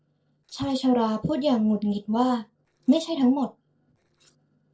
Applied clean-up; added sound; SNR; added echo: neural separator model SepFormer DNS4.